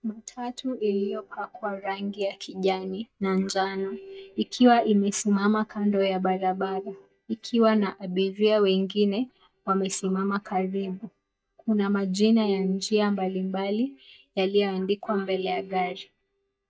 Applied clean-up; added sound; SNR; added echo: neural mask model DeepFilterNet 3.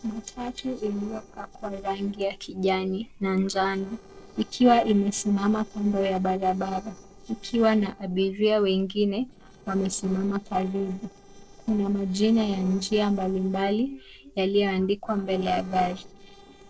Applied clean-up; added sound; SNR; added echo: neural separator model SepFormer DNS4.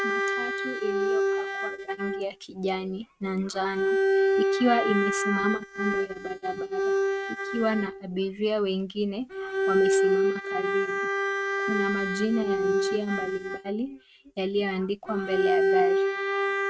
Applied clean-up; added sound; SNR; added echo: neural mask model RNNoise.